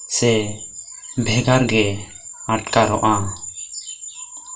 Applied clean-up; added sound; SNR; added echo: none; none; none; reverberation time 0.2 s.